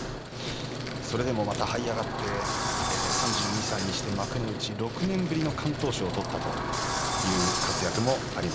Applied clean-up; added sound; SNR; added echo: none; Sliding door + Truck; 0 dB; none.